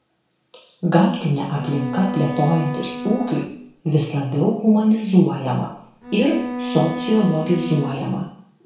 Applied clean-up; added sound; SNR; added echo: none; Bowed string instrument; 9 dB; reverberation time 0.6 s.